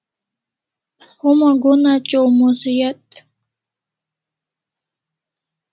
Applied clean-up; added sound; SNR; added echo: none; none; none; none.